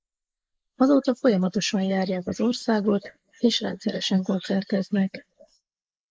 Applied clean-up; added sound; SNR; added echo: neural mask model Resemble Enhance denoiser.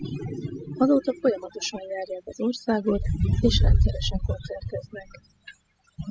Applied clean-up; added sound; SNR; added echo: classical method spectral subtraction.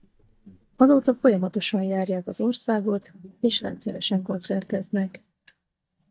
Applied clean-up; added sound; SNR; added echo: neural mask model DeepFilterNet 3.